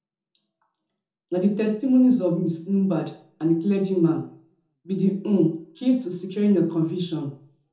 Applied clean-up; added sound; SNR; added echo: none; none; none; reverberation time 0.5 s.